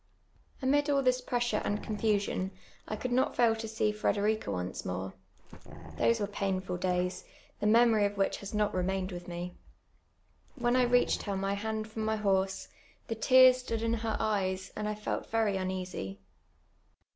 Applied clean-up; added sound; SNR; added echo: none; Growling; 15 dB; none.